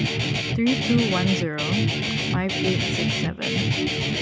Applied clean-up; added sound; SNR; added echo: none; Guitar; -3 dB; none.